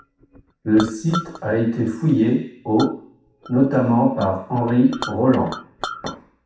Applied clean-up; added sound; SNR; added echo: none; Chink, clink; 15 dB; reverberation time 0.7 s.